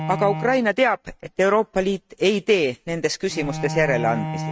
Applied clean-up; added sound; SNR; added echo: neural mask model RNNoise.